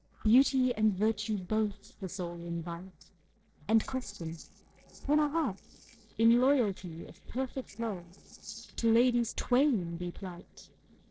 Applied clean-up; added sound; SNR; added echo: neural separator model SepFormer DNS4.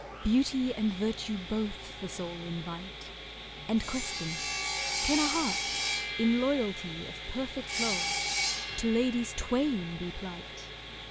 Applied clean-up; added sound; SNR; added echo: none; Sawing; 3 dB; none.